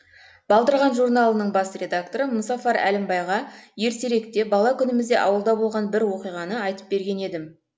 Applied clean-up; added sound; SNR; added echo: none; none; none; none.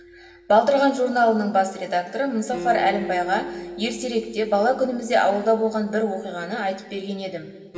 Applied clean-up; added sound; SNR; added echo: none; Acoustic guitar; 16 dB; reverberation time 1.9 s.